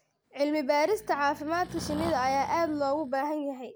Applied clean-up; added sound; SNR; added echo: none; Breathing; 14 dB; none.